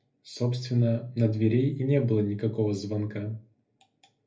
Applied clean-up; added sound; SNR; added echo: none; none; none; reverberation time 0.3 s.